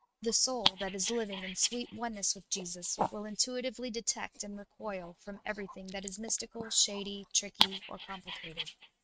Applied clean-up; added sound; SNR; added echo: neural mask model RNNoise.